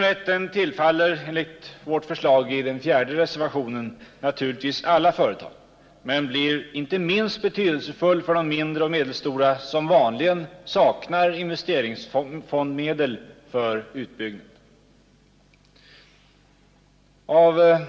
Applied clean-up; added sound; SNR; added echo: none; none; none; reverberation time 1.8 s.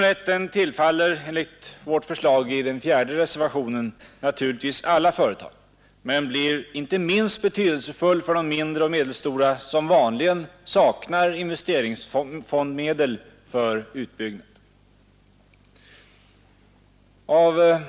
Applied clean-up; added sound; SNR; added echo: none; none; none; none.